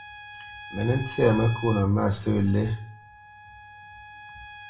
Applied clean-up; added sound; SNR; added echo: none; Trumpet; 16 dB; reverberation time 0.4 s.